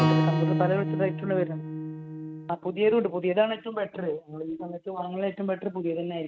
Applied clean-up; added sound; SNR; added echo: neural mask model RNNoise.